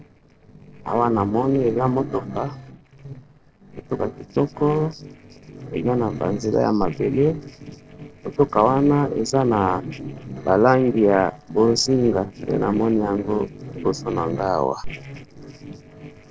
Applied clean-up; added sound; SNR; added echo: neural separator model SepFormer DNS4.